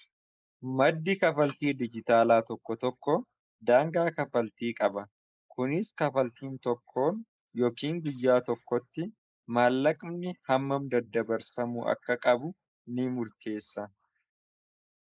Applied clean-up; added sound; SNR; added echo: neural mask model Resemble Enhance denoiser.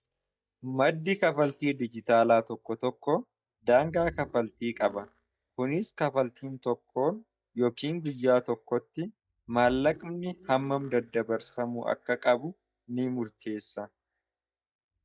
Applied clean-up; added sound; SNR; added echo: neural mask model DeepFilterNet 3.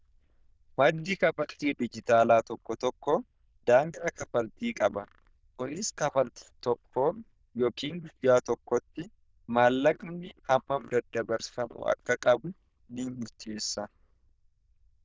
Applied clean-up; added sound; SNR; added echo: neural diffusion model UNIVERSE++.